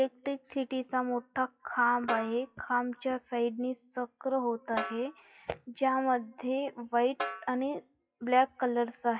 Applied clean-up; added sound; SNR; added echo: classical method WPE with log-MMSE.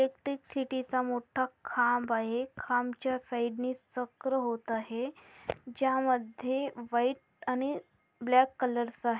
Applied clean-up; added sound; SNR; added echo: none; none; none; none.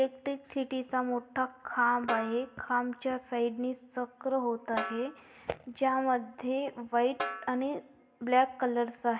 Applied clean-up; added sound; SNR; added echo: none; Snare drum; 11 dB; reverberation time 1.2 s.